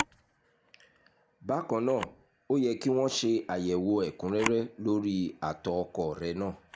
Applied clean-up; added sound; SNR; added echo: none; Camera; 12 dB; none.